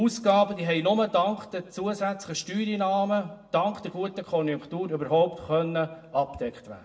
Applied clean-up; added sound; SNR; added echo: none; none; none; reverberation time 0.5 s.